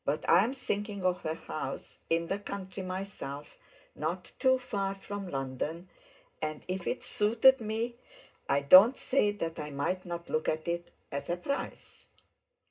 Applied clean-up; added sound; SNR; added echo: none; none; none; reverberation time 0.2 s.